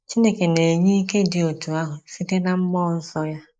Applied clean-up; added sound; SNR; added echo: neural mask model Resemble Enhance denoiser.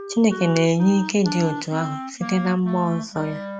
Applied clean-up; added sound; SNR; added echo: none; Wind instrument, woodwind instrument; 10 dB; none.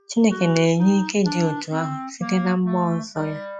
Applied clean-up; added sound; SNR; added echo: classical method log-MMSE.